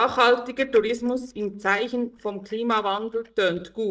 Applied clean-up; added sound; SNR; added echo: neural mask model DeepFilterNet 3.